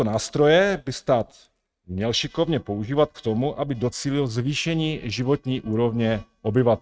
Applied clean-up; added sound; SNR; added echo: neural mask model RNNoise.